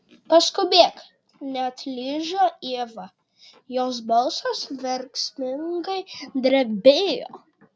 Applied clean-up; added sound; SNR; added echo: none; none; none; none.